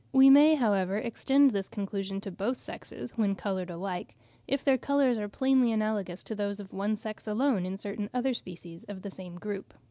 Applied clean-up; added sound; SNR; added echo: none; none; none; none.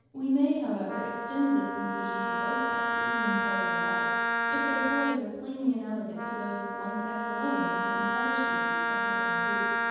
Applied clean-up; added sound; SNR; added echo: none; Wind instrument, woodwind instrument; -2 dB; reverberation time 1.2 s.